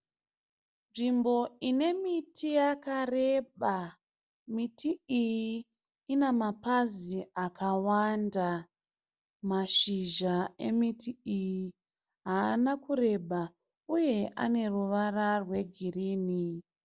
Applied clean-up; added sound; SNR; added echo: none; none; none; none.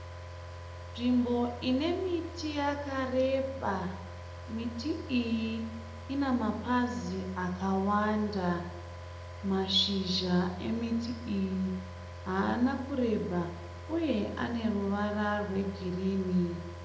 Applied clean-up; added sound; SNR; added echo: none; Car; 11 dB; reverberation time 0.8 s.